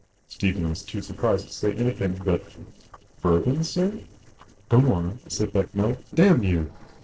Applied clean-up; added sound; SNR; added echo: neural separator model SepFormer DNS4.